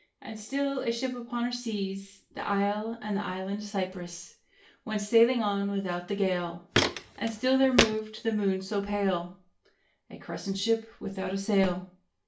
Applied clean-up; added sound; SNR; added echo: none; Walk, footsteps; 0 dB; reverberation time 0.3 s.